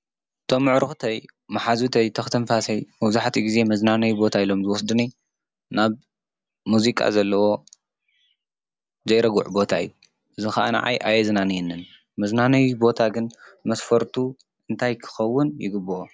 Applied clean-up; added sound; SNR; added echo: none; none; none; none.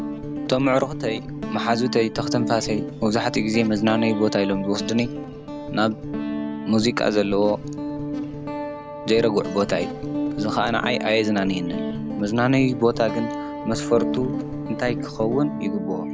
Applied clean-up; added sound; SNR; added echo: none; Guitar; 6 dB; none.